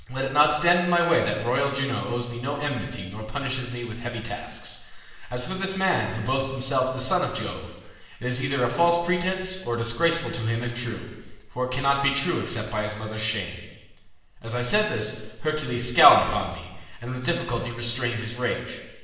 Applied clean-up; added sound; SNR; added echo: none; none; none; reverberation time 1.1 s.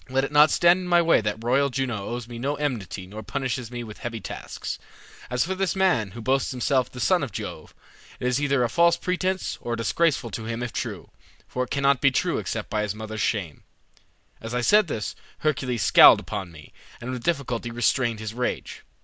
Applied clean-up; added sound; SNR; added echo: none; none; none; none.